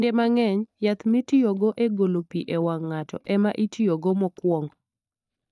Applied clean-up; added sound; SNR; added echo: neural mask model DeepFilterNet 3.